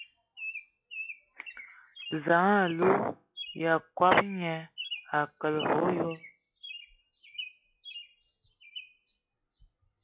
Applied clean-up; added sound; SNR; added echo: classical method log-MMSE.